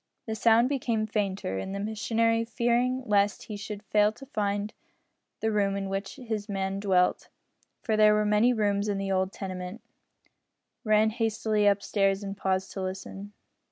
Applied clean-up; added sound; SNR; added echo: none; none; none; none.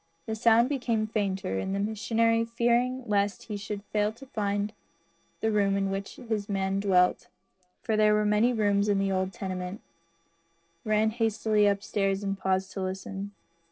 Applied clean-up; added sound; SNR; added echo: neural separator model SepFormer DNS4.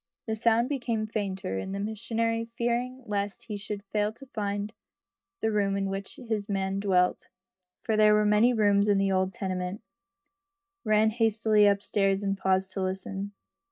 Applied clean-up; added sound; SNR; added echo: neural mask model DeepFilterNet 3.